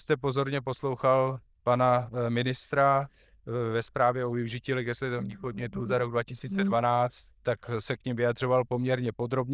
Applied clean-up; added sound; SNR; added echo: neural diffusion model UNIVERSE++.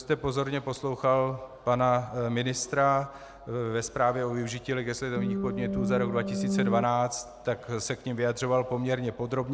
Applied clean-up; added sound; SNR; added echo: none; Organ; 0 dB; none.